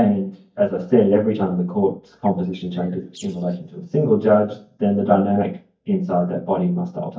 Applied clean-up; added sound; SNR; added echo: neural mask model DeepFilterNet 3.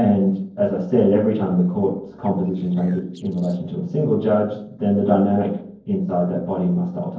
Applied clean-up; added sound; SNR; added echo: neural separator model SepFormer DNS4.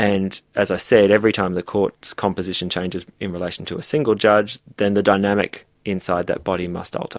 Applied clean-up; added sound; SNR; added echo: none; none; none; none.